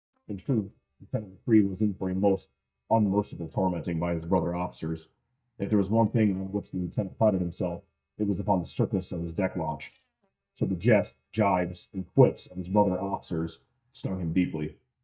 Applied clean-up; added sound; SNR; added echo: neural mask model DeepFilterNet 3.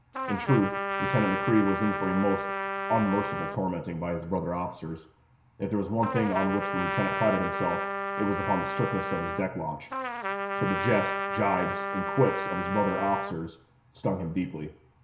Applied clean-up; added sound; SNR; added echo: none; Trumpet; 2 dB; reverberation time 0.5 s.